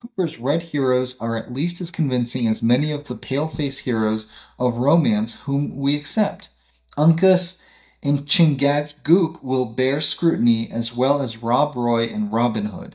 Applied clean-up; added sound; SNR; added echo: neural mask model DeepFilterNet 3.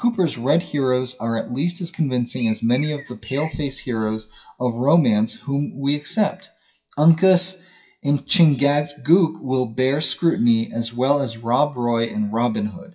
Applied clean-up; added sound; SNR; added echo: classical method WPE with log-MMSE.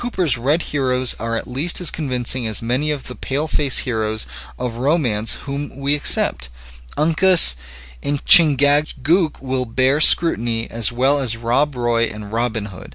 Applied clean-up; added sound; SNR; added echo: none; none; none; none.